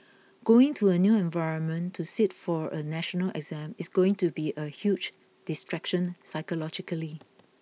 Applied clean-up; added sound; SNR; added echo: none; none; none; none.